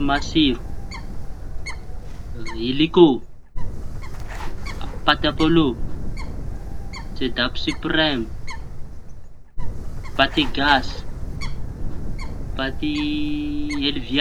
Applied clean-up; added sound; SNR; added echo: none; Bird; 2 dB; none.